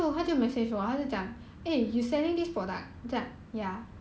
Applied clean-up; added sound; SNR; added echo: none; none; none; none.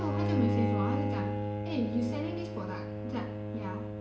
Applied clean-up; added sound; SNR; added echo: none; Bowed string instrument; -3 dB; reverberation time 0.8 s.